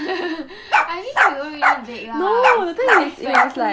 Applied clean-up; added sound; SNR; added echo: none; Bark; -2 dB; none.